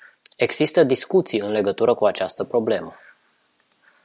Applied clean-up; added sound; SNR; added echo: none; none; none; none.